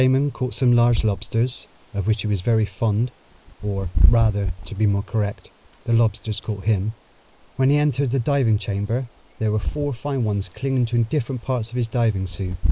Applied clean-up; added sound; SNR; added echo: none; Wind / Bird; 6 dB; none.